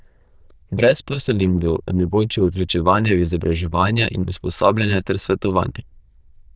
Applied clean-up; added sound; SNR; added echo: neural diffusion model UNIVERSE++.